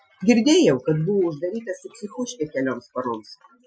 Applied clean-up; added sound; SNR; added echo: classical method Wiener filter.